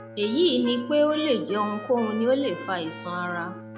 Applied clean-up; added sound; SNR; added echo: none; Trumpet + Bowed string instrument; 15 dB; none.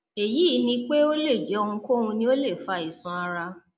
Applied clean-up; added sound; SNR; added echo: none; none; none; none.